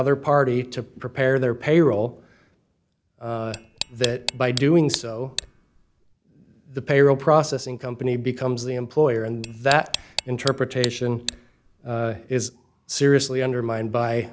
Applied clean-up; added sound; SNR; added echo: none; Tick; 11 dB; none.